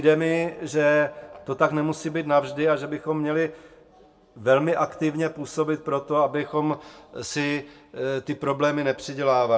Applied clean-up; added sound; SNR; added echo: none; none; none; reverberation time 0.2 s.